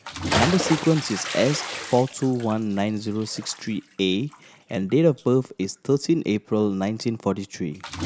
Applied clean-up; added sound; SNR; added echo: none; Bathtub (filling or washing) / Splash, splatter; 9 dB; none.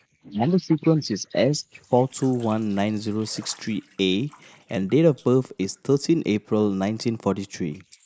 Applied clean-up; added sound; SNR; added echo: neural mask model Resemble Enhance denoiser.